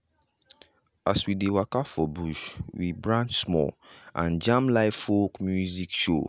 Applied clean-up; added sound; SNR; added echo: none; none; none; none.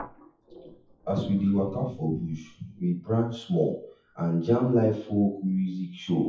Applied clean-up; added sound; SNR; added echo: classical method WPE with log-MMSE.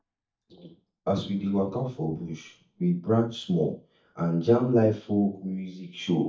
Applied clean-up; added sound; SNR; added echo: neural mask model DeepFilterNet 3.